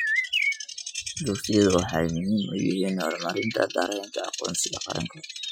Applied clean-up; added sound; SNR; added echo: classical method Wiener filter.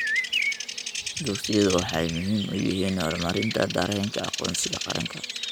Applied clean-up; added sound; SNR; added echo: none; Bird vocalization, bird call, bird song; 4 dB; none.